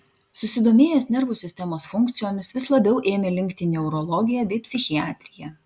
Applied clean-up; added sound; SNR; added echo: none; none; none; none.